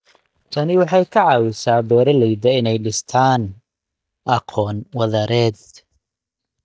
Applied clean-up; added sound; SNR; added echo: neural mask model DeepFilterNet 3.